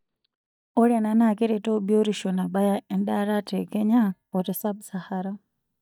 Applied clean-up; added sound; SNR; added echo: neural mask model DeepFilterNet 3.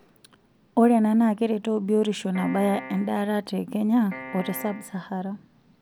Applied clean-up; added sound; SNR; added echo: none; Piano; 14 dB; none.